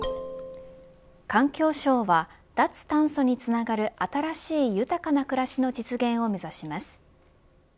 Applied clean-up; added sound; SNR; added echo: none; none; none; none.